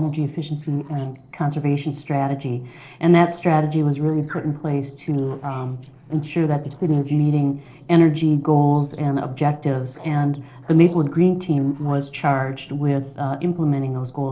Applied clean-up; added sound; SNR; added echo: neural separator model SepFormer DNS4.